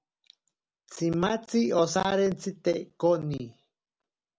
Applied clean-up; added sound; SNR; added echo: none; none; none; none.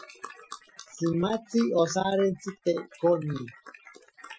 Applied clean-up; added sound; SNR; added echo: classical method Wiener filter.